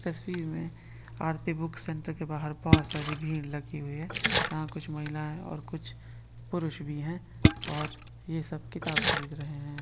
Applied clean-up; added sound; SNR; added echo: none; Splash, splatter; -3 dB; none.